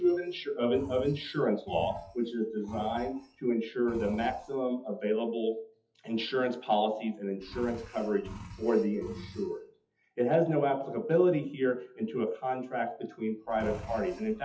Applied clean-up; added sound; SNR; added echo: classical method WPE with log-MMSE.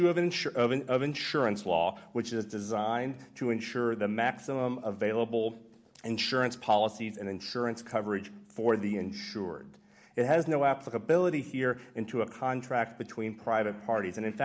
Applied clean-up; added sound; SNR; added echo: none; none; none; none.